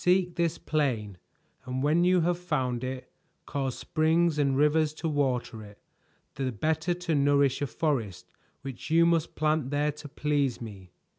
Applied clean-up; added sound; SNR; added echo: none; none; none; none.